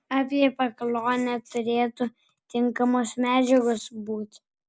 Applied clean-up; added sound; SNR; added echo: none; none; none; none.